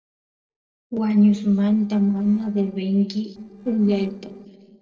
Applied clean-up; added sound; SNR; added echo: neural separator model SepFormer DNS4.